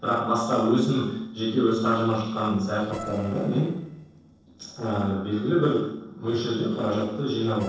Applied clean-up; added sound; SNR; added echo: neural separator model SepFormer DNS4.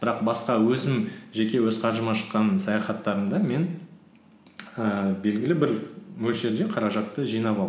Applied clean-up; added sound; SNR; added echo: none; none; none; none.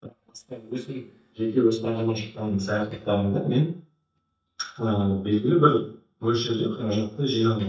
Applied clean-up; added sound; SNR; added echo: neural mask model DeepFilterNet 3.